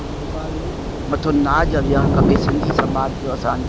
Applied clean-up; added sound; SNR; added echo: none; Thunder / Rain; 0 dB; none.